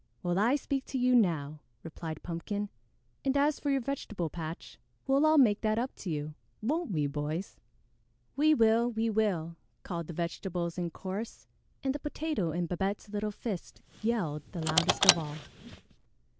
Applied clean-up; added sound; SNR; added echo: none; Car; 2 dB; none.